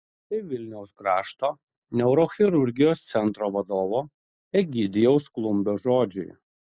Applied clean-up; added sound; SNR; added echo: none; none; none; none.